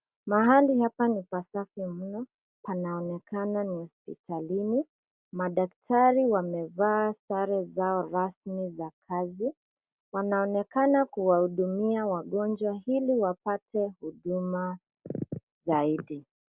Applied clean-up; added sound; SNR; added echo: none; none; none; none.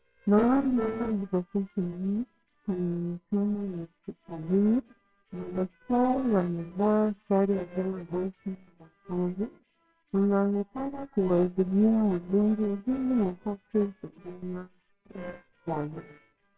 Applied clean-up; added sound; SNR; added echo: neural separator model SepFormer WHAMR!.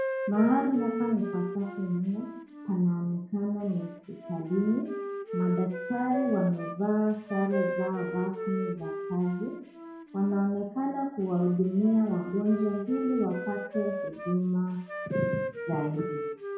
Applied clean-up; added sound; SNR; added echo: none; Wind instrument, woodwind instrument; 7 dB; reverberation time 0.5 s.